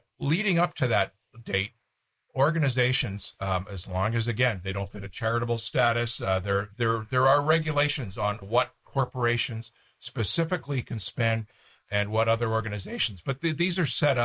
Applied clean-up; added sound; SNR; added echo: neural mask model Resemble Enhance denoiser.